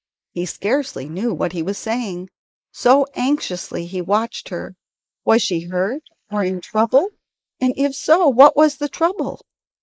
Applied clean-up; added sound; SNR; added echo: neural mask model Resemble Enhance denoiser.